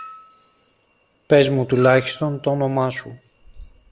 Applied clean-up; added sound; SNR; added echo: none; Chink, clink; 18 dB; none.